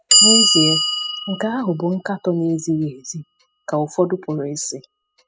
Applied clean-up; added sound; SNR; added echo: classical method spectral subtraction.